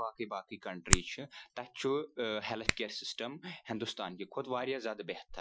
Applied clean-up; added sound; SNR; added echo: classical method Wiener filter.